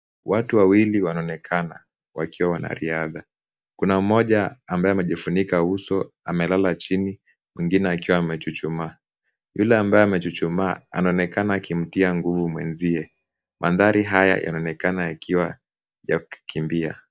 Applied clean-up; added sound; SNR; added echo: neural mask model DeepFilterNet 3.